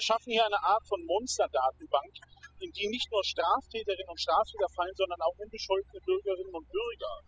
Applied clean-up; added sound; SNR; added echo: classical method spectral subtraction.